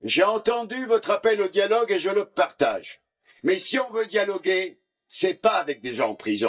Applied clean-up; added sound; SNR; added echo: neural mask model DeepFilterNet 3.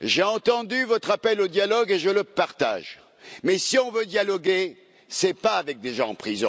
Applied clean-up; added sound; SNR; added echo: none; none; none; none.